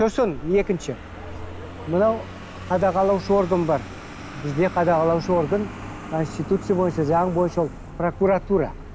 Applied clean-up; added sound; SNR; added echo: none; Vehicle; 12 dB; none.